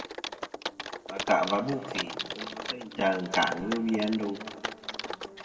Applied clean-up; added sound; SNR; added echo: none; Typing; 6 dB; reverberation time 1.4 s.